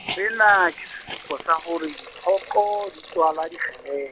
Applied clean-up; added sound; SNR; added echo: none; Hiss; 16 dB; none.